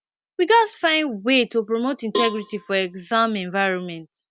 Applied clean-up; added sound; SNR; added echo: none; Cowbell; 10 dB; none.